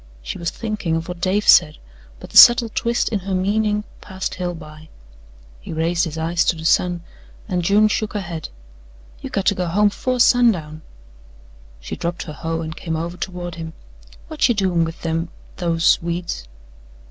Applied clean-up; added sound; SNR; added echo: none; none; none; none.